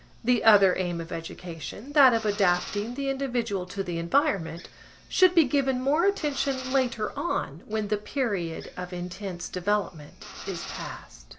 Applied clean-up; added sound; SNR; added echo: none; Drill; 18 dB; none.